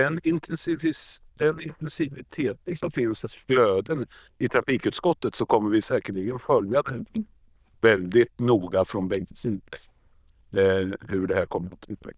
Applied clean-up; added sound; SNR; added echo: neural diffusion model UNIVERSE++.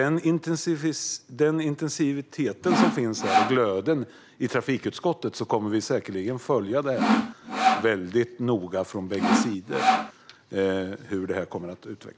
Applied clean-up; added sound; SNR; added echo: none; Sawing; -3 dB; none.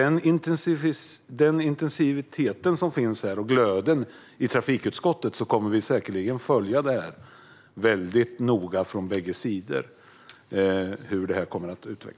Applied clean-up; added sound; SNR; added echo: none; none; none; none.